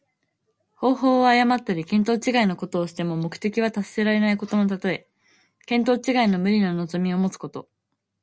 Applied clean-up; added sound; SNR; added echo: none; none; none; none.